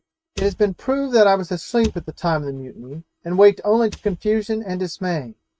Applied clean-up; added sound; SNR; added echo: neural mask model RNNoise.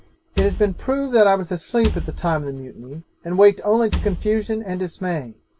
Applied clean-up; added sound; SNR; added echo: none; Wood; 7 dB; none.